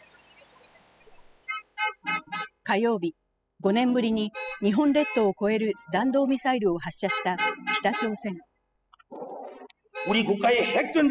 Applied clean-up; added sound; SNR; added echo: classical method spectral subtraction.